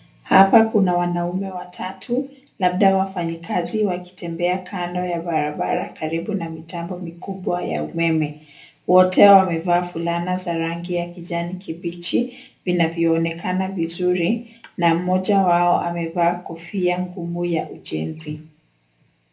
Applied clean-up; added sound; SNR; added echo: none; none; none; reverberation time 0.3 s.